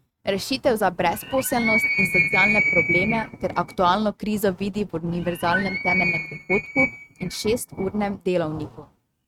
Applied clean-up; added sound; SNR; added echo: neural mask model RNNoise.